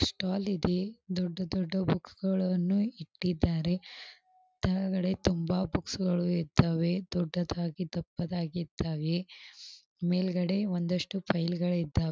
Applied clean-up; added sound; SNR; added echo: none; none; none; none.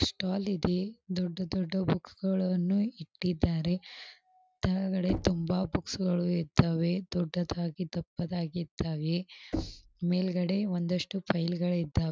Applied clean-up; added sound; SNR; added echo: none; Knock; 13 dB; none.